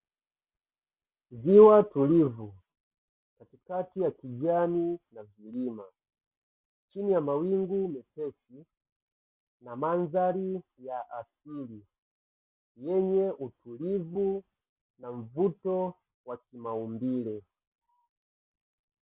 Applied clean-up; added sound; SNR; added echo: none; none; none; none.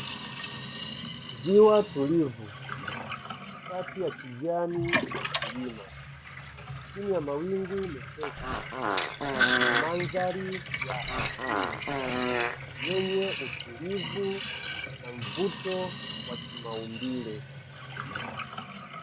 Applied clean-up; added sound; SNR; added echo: none; Sink (filling or washing) + Fart; 1 dB; none.